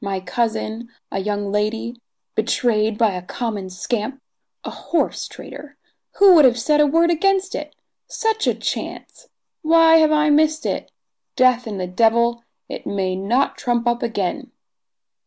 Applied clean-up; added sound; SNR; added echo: none; none; none; none.